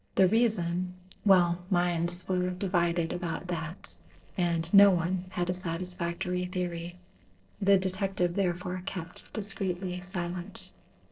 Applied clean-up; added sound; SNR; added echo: neural separator model SepFormer DNS4.